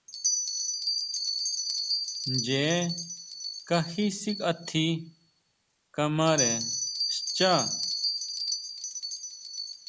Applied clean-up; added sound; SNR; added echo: none; Bell; 1 dB; none.